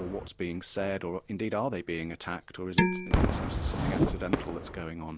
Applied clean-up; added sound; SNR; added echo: none; Whoosh, swoosh, swish / Fireworks + Dishes, pots, and pans; -4 dB; none.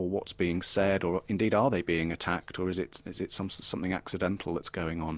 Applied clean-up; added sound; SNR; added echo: none; none; none; none.